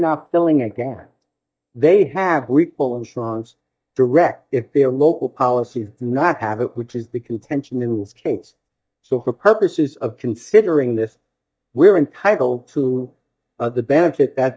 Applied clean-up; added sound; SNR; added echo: neural mask model DeepFilterNet 3.